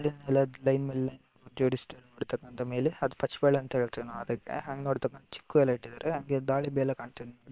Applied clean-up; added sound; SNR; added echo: neural separator model SepFormer WHAM!.